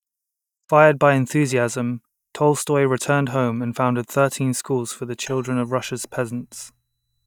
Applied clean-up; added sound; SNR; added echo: neural mask model DeepFilterNet 3.